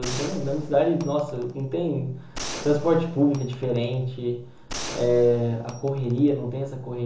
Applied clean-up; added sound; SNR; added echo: none; Gunshot, gunfire; 12 dB; reverberation time 0.6 s.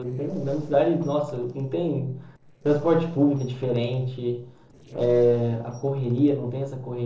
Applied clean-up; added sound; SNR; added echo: neural separator model SepFormer DNS4.